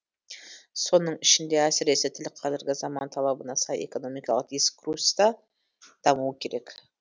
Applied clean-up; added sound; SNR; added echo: none; none; none; none.